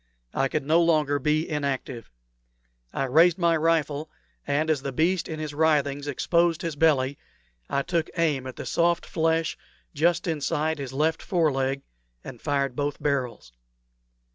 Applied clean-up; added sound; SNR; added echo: none; none; none; none.